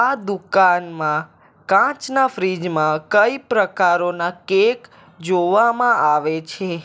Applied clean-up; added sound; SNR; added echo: none; none; none; none.